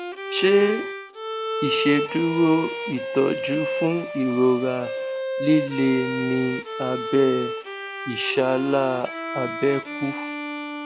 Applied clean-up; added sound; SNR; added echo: none; Bowed string instrument; 6 dB; none.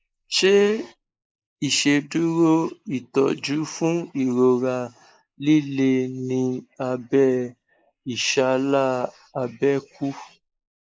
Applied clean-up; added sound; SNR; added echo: neural mask model Resemble Enhance denoiser.